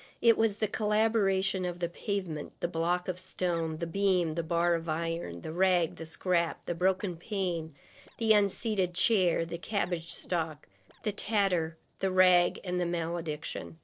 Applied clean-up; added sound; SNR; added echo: neural separator model SepFormer DNS4.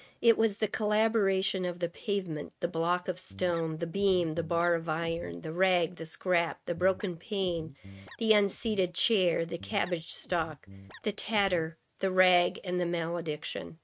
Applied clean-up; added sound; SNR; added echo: neural mask model RNNoise.